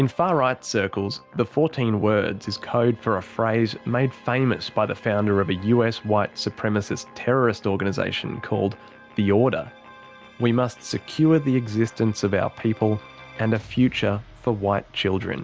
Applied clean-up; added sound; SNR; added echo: none; none; none; none.